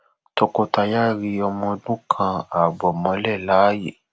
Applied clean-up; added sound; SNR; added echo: none; none; none; none.